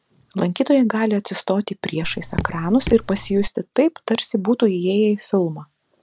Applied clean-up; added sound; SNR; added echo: none; Raindrop / Drip; 8 dB; none.